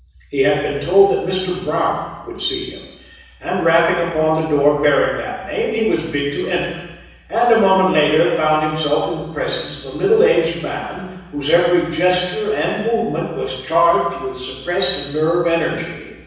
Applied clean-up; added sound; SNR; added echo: none; none; none; reverberation time 1.1 s.